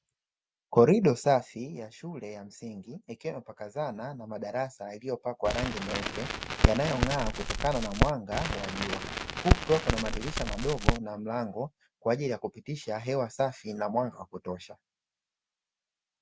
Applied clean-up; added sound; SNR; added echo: none; Crackle; -2 dB; none.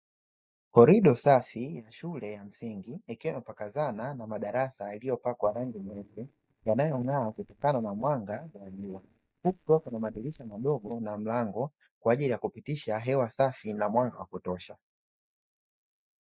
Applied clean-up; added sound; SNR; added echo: neural mask model DeepFilterNet 3.